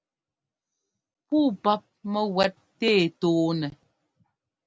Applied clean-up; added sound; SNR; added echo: none; none; none; none.